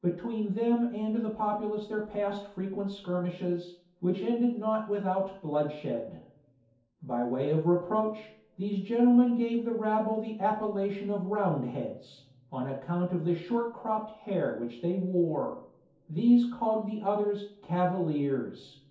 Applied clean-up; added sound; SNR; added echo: none; none; none; reverberation time 0.6 s.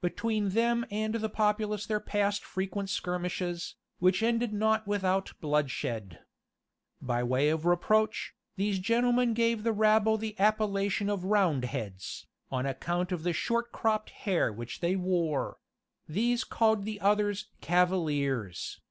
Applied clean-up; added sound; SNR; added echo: none; none; none; none.